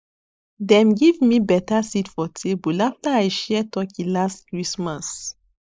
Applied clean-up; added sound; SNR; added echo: neural mask model Resemble Enhance denoiser.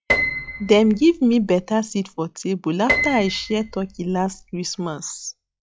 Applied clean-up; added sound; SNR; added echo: classical method log-MMSE.